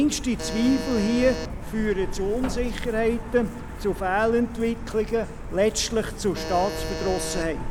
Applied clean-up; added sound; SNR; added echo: none; Truck + Alarm; 7 dB; none.